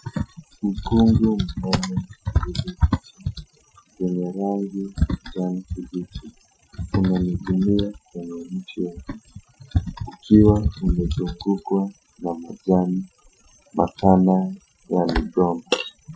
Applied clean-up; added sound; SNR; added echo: classical method Wiener filter.